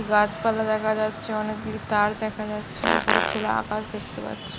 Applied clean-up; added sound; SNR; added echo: none; Fart; 2 dB; none.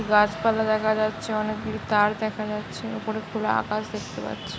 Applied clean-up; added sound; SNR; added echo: none; none; none; none.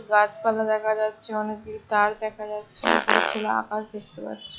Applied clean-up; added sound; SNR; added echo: classical method log-MMSE.